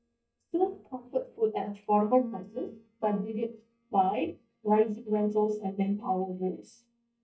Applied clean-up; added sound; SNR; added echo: neural mask model DeepFilterNet 3.